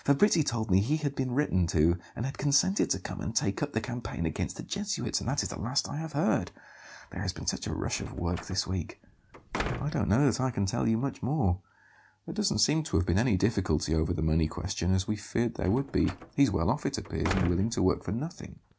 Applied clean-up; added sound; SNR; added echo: none; Slam; 12 dB; none.